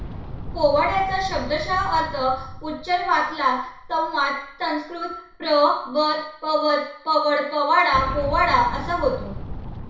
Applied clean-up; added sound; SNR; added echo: none; Boom; 12 dB; reverberation time 0.6 s.